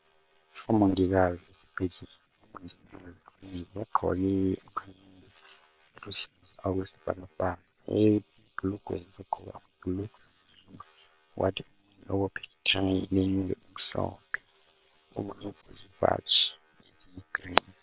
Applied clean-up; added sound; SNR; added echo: neural separator model SepFormer WHAM!.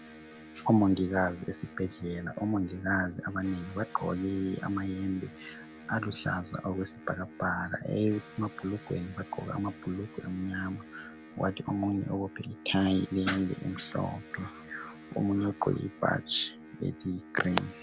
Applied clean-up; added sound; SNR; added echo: none; Electric guitar; 17 dB; none.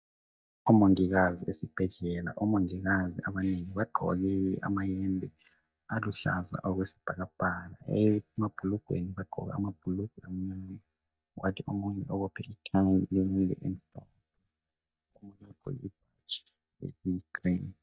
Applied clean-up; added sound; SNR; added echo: neural mask model DeepFilterNet 3.